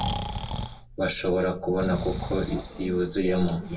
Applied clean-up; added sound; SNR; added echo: none; Breathing; 7 dB; reverberation time 0.1 s.